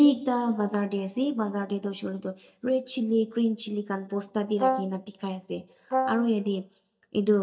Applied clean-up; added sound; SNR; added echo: neural mask model DeepFilterNet 3.